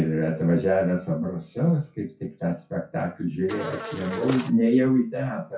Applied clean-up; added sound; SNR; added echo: classical method WPE with log-MMSE.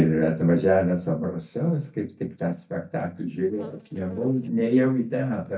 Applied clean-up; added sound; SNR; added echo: neural mask model DeepFilterNet 3.